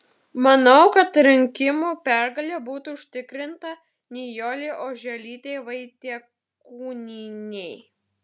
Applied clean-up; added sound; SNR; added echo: none; none; none; none.